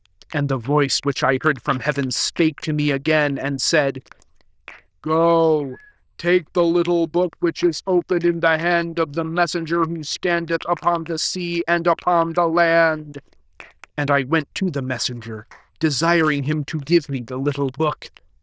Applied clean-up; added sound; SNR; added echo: neural diffusion model UNIVERSE++.